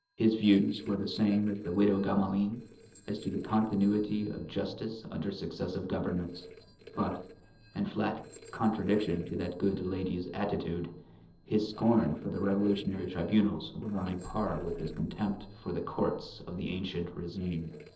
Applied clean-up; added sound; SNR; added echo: neural separator model SepFormer DNS4.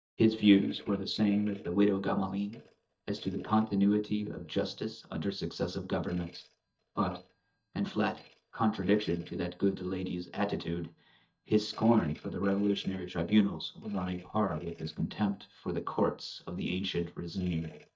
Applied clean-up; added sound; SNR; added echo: neural mask model DeepFilterNet 3.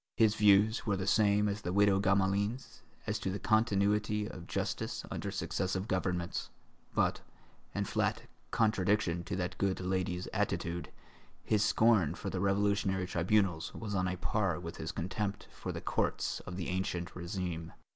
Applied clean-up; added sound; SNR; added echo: none; none; none; none.